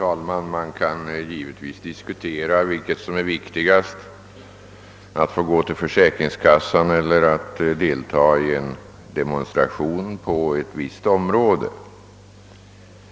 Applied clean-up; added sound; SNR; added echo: none; none; none; none.